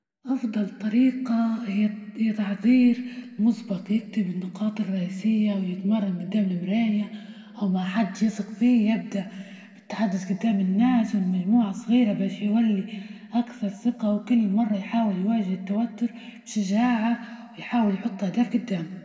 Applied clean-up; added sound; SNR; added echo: none; none; none; reverberation time 1.2 s.